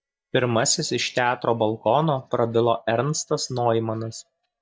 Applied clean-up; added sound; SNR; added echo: neural mask model DeepFilterNet 3.